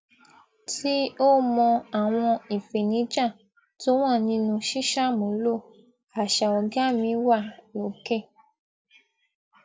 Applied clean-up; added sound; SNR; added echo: none; none; none; none.